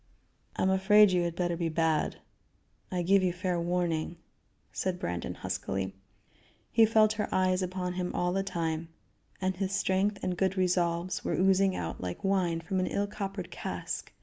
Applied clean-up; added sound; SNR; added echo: none; none; none; none.